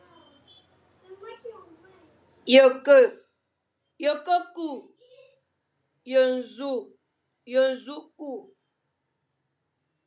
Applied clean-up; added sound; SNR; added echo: none; none; none; none.